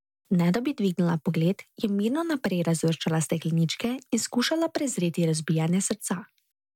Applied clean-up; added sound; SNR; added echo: none; none; none; none.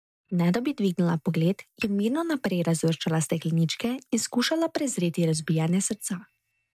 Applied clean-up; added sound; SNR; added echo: neural mask model DeepFilterNet 3.